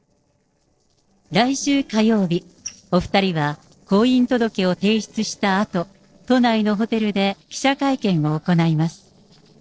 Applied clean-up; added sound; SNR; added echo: neural separator model SepFormer DNS4.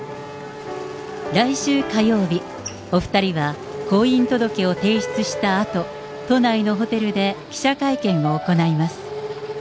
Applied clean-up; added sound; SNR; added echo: none; Race car, auto racing / Accelerating, revving, vroom; 13 dB; none.